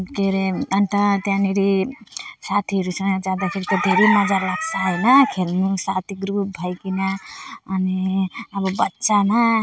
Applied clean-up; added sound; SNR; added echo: none; none; none; none.